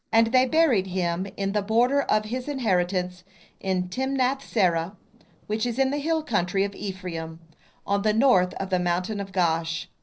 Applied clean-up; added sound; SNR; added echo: neural separator model SepFormer DNS4.